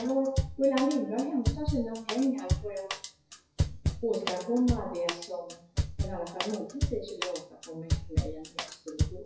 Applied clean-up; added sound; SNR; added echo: classical method WPE with log-MMSE.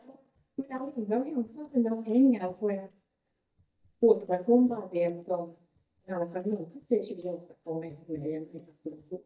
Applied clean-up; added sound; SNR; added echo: neural mask model DeepFilterNet 3.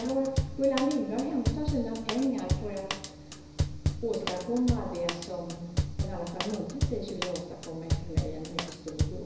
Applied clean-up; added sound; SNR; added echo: none; Drum / Drum kit; 1 dB; reverberation time 1.0 s.